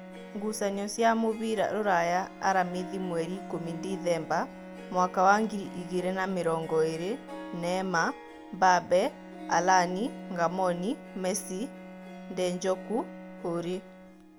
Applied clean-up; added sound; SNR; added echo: none; Bowed string instrument + Harp; 13 dB; none.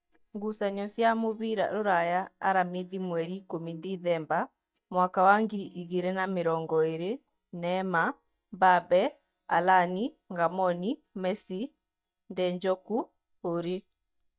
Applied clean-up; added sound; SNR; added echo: neural mask model DeepFilterNet 3.